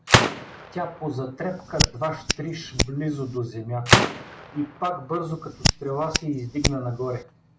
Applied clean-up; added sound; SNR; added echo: none; Gunshot, gunfire + Hands; -4 dB; none.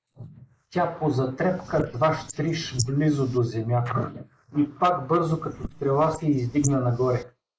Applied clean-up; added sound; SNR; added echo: neural mask model Resemble Enhance denoiser.